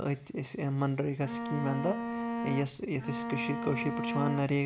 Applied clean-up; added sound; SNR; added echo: none; Bowed string instrument; 3 dB; none.